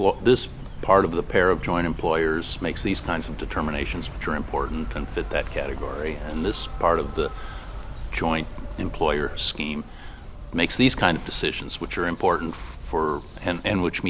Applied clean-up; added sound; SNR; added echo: none; Insect; 9 dB; none.